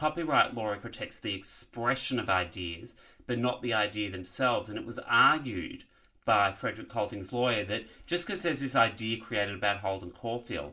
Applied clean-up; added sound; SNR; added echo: none; none; none; reverberation time 0.3 s.